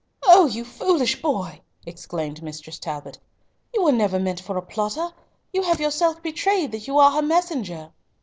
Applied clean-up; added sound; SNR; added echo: neural separator model SepFormer DNS4.